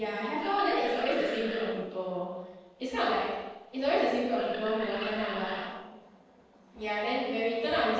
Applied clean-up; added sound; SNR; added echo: neural separator model SepFormer DNS4.